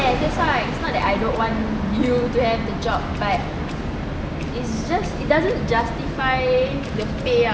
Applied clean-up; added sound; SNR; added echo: none; Thunder; 15 dB; none.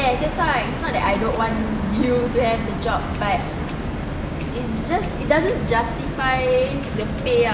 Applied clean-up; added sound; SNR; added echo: none; none; none; none.